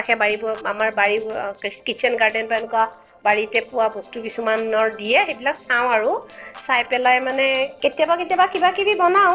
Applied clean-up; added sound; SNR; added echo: neural separator model SepFormer DNS4.